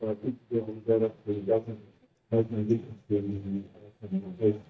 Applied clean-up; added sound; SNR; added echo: neural mask model DeepFilterNet 3.